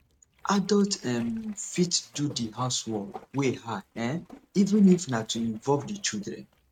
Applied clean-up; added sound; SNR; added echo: neural mask model RNNoise.